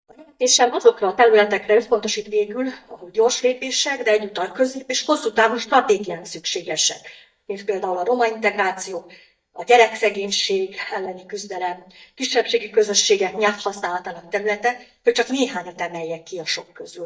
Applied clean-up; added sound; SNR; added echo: neural mask model DeepFilterNet 3.